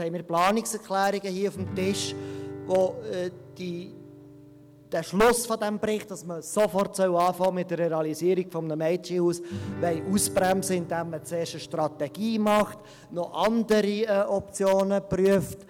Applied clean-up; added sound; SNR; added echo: none; Guitar; 16 dB; none.